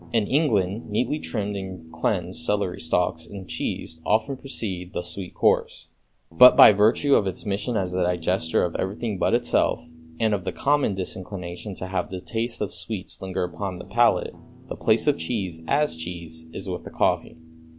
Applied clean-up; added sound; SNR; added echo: none; Guitar; 19 dB; none.